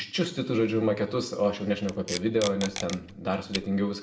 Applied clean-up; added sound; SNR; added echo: none; Packing tape, duct tape; 11 dB; reverberation time 1.0 s.